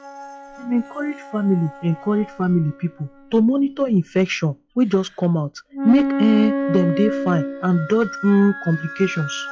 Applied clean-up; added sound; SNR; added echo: classical method log-MMSE.